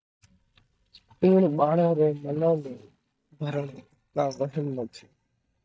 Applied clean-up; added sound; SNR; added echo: neural mask model DeepFilterNet 3.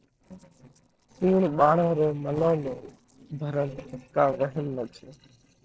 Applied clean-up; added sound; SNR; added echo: neural separator model SepFormer DNS4.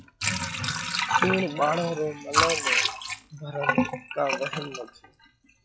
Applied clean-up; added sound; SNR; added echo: classical method log-MMSE.